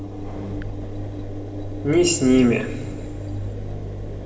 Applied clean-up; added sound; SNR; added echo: none; Engine; 6 dB; reverberation time 2.9 s.